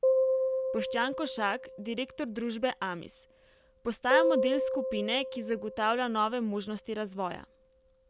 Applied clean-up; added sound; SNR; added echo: none; Piano; 0 dB; none.